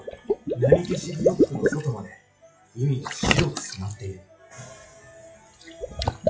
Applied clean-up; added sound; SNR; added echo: classical method WPE with log-MMSE.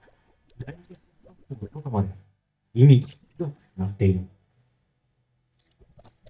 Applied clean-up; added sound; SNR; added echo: neural mask model DeepFilterNet 3.